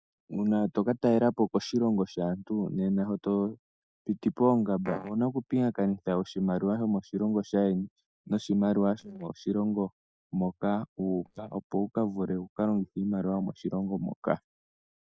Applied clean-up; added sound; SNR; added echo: neural mask model DeepFilterNet 3.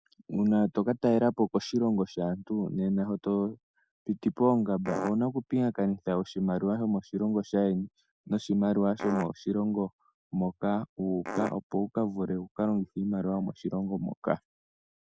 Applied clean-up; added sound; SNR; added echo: neural mask model Resemble Enhance denoiser.